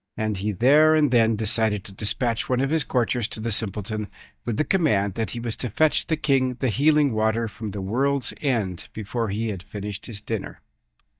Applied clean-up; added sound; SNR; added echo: neural mask model DeepFilterNet 3.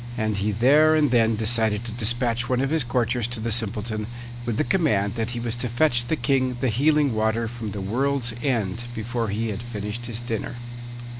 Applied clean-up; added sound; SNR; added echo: none; Mechanical fan; 9 dB; none.